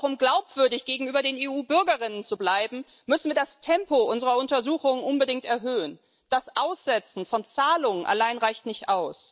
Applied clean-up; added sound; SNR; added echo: none; none; none; none.